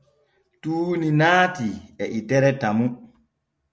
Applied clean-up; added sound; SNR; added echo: none; none; none; none.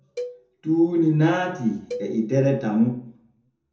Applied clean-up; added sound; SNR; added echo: none; Cowbell; 17 dB; reverberation time 0.6 s.